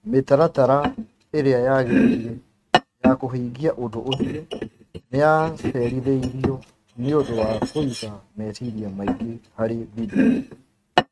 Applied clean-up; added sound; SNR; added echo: neural mask model RNNoise.